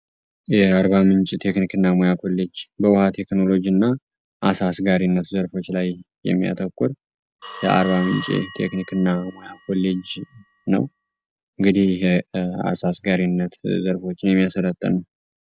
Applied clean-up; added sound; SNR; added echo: none; Telephone; 8 dB; none.